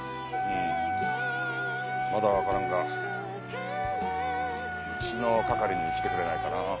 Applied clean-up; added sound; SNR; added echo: none; Wind instrument, woodwind instrument; 0 dB; none.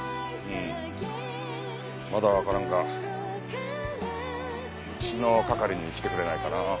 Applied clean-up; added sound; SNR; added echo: none; none; none; none.